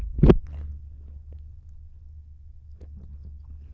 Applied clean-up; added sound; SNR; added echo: neural diffusion model UNIVERSE++.